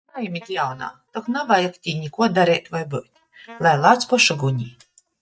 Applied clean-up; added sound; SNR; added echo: neural mask model DeepFilterNet 3.